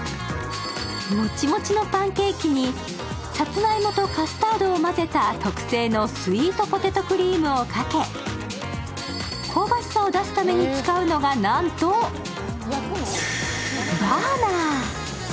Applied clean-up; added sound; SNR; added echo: none; none; none; none.